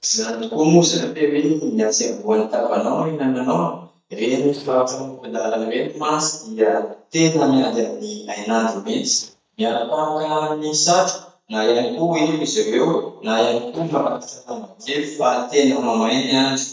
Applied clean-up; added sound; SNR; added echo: neural mask model DeepFilterNet 3.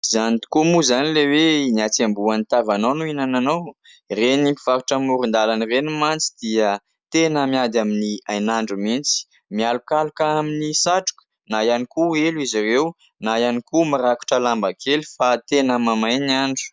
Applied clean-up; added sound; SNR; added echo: none; none; none; none.